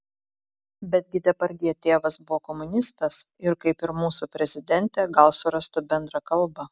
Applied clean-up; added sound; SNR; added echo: none; none; none; none.